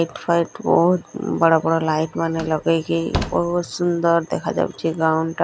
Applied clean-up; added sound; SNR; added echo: none; Slam; 11 dB; none.